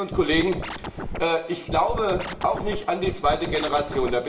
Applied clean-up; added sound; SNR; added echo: none; Scratching (performance technique); 7 dB; reverberation time 0.8 s.